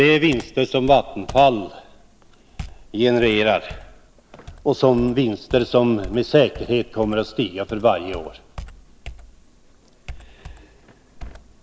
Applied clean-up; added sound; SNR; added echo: none; Computer keyboard; 17 dB; none.